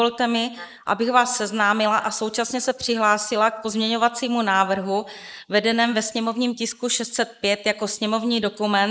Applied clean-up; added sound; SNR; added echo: neural mask model Resemble Enhance denoiser.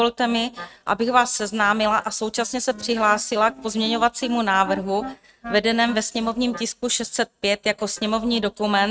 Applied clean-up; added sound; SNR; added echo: neural mask model RNNoise.